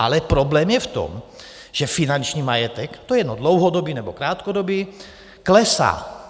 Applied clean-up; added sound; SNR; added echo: none; none; none; none.